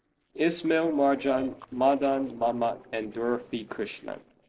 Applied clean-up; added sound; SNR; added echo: neural separator model SepFormer DNS4.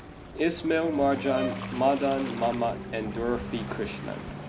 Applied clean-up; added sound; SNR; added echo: none; Brass instrument + Waves, surf; 8 dB; none.